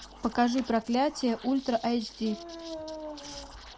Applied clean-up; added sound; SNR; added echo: none; Liquid; 19 dB; none.